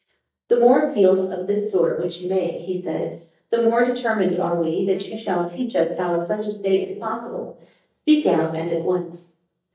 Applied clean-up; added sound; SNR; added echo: neural mask model DeepFilterNet 3.